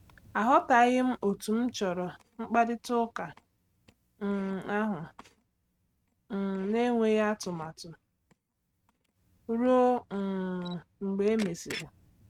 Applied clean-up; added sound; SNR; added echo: neural mask model RNNoise.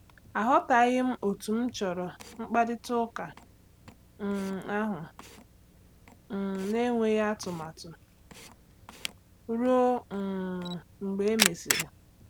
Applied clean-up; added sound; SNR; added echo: none; Camera; 10 dB; none.